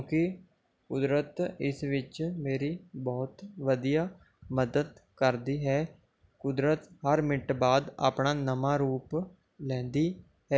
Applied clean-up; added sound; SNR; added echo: none; none; none; none.